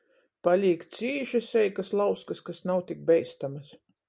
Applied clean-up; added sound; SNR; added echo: none; none; none; none.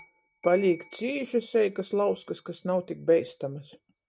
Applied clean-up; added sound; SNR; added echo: neural mask model RNNoise.